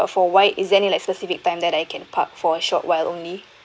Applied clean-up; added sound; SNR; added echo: none; none; none; none.